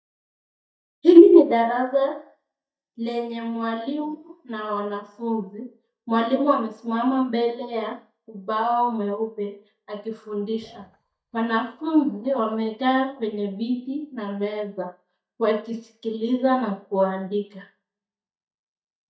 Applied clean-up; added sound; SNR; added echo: neural mask model DeepFilterNet 3.